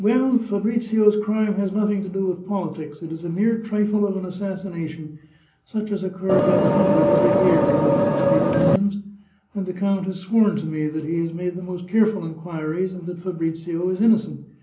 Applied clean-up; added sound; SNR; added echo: none; Vehicle; -5 dB; reverberation time 0.5 s.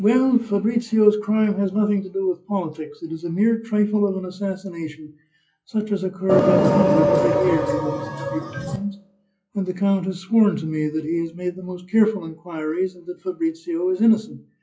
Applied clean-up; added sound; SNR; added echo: classical method WPE with log-MMSE.